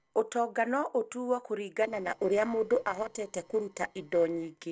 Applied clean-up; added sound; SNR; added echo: neural separator model SepFormer DNS4.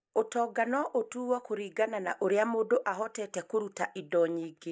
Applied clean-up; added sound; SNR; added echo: neural mask model Resemble Enhance denoiser.